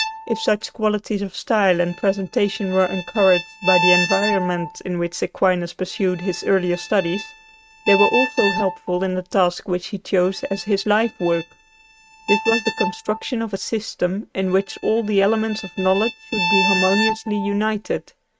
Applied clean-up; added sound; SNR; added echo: neural mask model RNNoise.